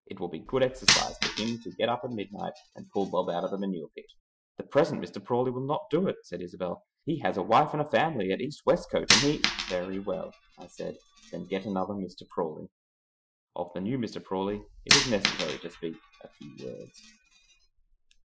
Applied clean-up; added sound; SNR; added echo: classical method Wiener filter.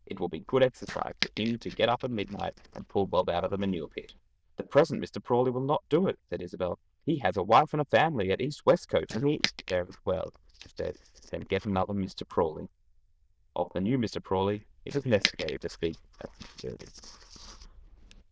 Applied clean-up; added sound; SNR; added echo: neural diffusion model UNIVERSE++.